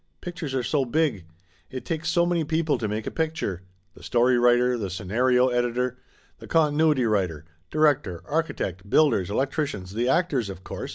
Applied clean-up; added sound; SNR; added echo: none; none; none; none.